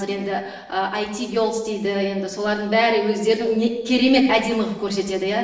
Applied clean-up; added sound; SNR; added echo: none; none; none; reverberation time 0.9 s.